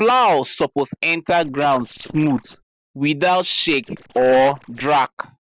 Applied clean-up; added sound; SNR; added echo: neural separator model SepFormer DNS4.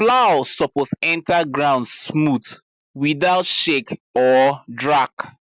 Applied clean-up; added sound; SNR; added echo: none; none; none; none.